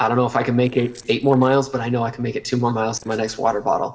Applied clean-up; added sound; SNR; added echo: neural separator model SepFormer DNS4.